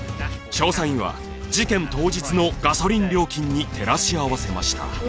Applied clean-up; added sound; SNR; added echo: none; none; none; none.